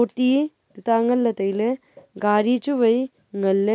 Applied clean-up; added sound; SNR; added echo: none; none; none; none.